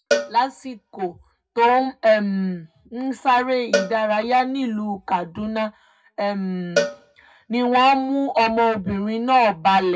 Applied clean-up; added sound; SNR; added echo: none; Cowbell; 10 dB; reverberation time 0.3 s.